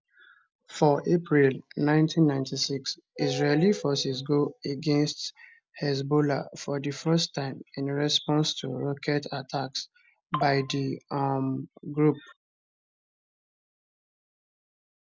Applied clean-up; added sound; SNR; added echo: none; none; none; none.